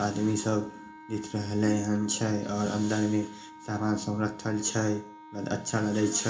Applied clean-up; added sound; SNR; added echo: none; Wind instrument, woodwind instrument; 19 dB; reverberation time 0.4 s.